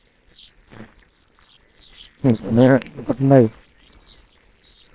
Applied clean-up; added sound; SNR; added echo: neural separator model SepFormer WHAMR!.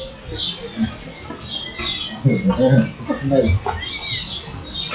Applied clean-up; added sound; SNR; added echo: classical method WPE with log-MMSE.